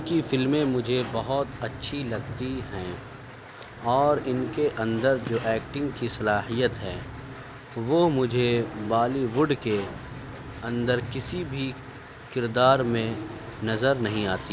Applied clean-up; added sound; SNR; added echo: none; Sliding door; 13 dB; none.